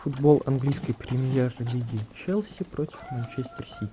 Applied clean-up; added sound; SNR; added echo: none; Livestock, farm animals, working animals; 16 dB; none.